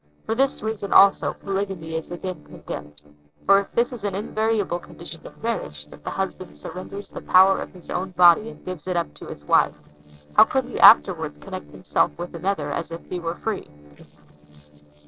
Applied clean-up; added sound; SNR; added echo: neural separator model SepFormer DNS4.